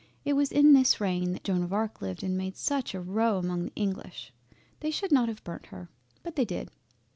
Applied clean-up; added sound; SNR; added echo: none; none; none; none.